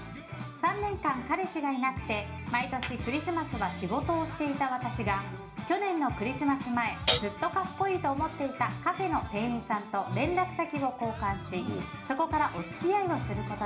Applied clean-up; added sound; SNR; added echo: none; Hi-hat; -2 dB; reverberation time 0.4 s.